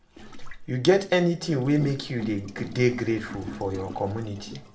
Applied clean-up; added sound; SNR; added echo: none; Gurgling; 12 dB; reverberation time 0.5 s.